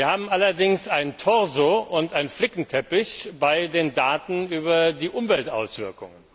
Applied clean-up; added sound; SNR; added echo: none; none; none; none.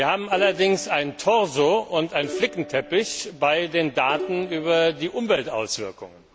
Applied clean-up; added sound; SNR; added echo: none; Plucked string instrument; 15 dB; none.